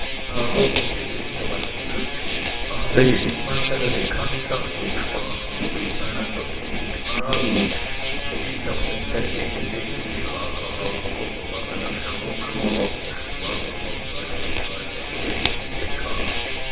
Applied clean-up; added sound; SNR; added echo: neural separator model SepFormer WHAMR!.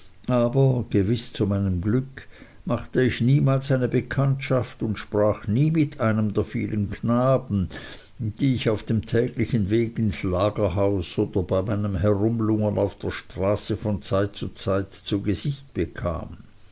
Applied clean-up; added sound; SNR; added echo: none; none; none; none.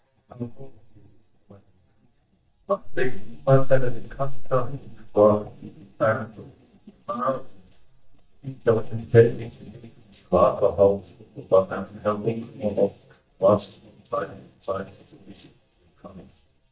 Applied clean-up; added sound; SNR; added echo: neural mask model DeepFilterNet 3.